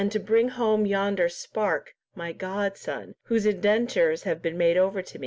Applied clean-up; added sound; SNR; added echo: none; none; none; none.